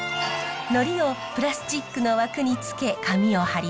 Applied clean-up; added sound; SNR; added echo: none; none; none; none.